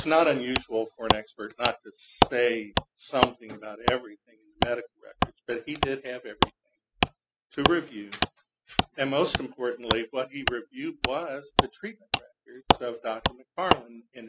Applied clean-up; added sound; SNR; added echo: classical method spectral subtraction.